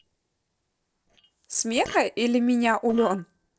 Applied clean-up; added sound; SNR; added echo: neural separator model SepFormer DNS4.